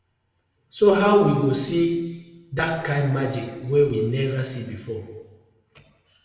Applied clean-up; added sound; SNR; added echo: none; none; none; reverberation time 1.2 s.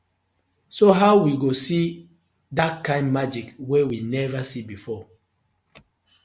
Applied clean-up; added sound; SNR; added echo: none; none; none; none.